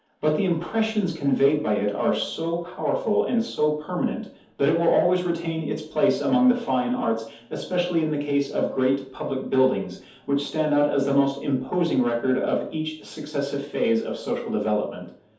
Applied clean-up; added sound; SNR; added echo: none; none; none; reverberation time 0.6 s.